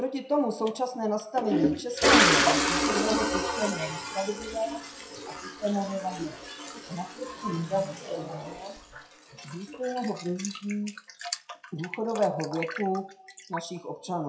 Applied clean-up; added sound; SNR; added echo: classical method WPE with log-MMSE.